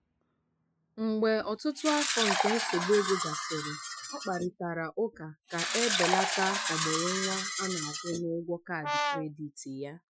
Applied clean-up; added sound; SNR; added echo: classical method Wiener filter.